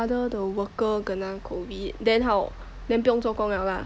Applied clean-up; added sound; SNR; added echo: none; none; none; none.